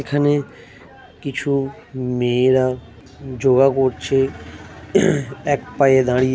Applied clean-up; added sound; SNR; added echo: none; none; none; none.